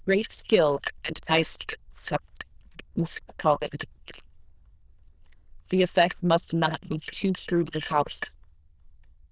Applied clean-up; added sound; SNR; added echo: neural diffusion model UNIVERSE++.